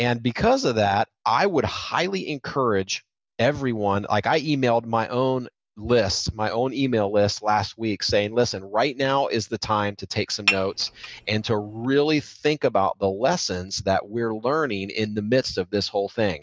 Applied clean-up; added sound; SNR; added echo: none; Dishes, pots, and pans / Chink, clink; 6 dB; none.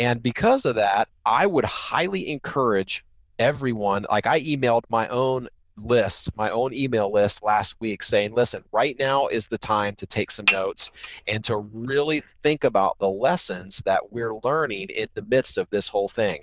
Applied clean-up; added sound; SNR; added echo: neural diffusion model UNIVERSE++.